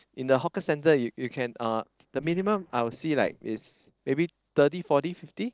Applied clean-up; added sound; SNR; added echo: neural separator model SepFormer DNS4.